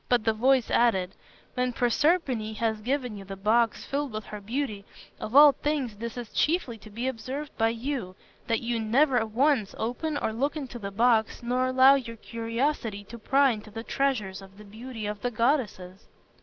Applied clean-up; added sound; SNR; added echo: none; none; none; none.